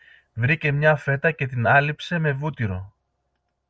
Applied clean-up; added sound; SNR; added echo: none; none; none; none.